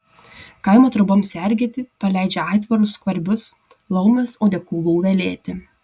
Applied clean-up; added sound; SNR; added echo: none; none; none; none.